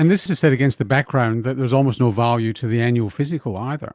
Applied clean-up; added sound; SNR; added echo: none; none; none; none.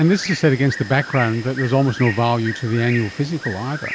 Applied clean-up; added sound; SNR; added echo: none; Bird; 12 dB; none.